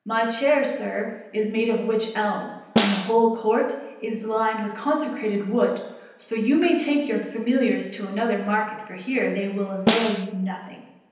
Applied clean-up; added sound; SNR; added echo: none; Snare drum; 3 dB; reverberation time 0.9 s.